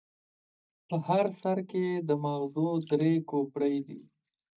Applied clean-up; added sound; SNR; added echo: neural mask model DeepFilterNet 3.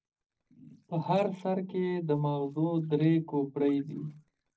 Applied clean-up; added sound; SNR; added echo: neural separator model SepFormer DNS4.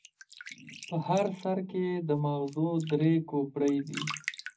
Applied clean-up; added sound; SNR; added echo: none; Bathtub (filling or washing); 15 dB; reverberation time 0.4 s.